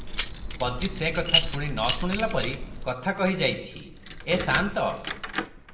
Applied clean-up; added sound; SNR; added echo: none; Keys jangling; 2 dB; reverberation time 0.6 s.